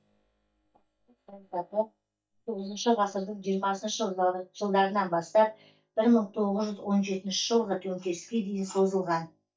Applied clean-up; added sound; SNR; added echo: neural mask model DeepFilterNet 3.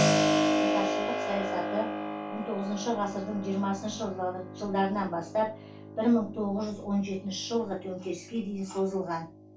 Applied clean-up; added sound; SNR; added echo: none; Keyboard (musical); 1 dB; reverberation time 0.2 s.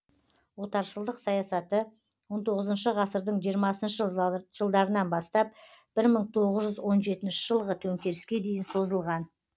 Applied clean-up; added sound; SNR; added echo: none; none; none; none.